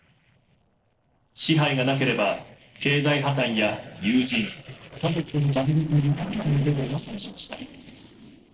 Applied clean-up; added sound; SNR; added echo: neural separator model SepFormer DNS4.